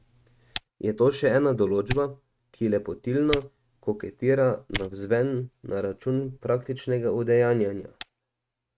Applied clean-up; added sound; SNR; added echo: neural mask model RNNoise.